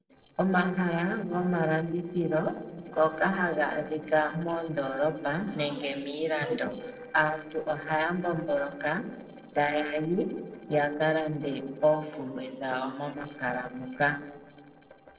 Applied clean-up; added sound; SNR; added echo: neural separator model SepFormer DNS4.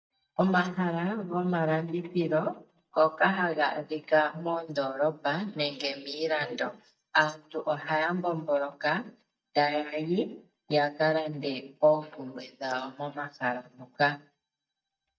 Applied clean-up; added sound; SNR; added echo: neural mask model DeepFilterNet 3.